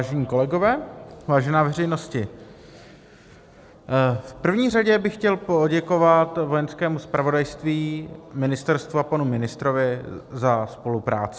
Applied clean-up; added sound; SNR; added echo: none; none; none; none.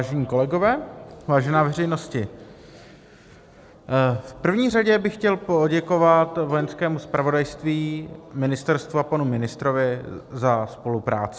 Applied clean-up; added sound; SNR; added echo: none; Plucked string instrument; 20 dB; none.